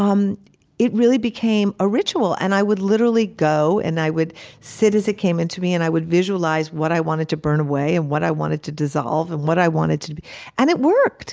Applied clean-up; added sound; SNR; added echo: none; none; none; none.